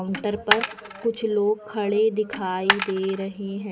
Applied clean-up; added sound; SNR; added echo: none; Coin (dropping); 3 dB; none.